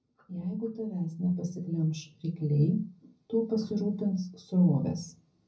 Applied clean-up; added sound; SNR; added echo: none; none; none; reverberation time 0.4 s.